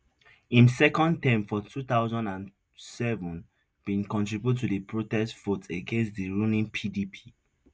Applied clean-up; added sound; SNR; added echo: none; none; none; none.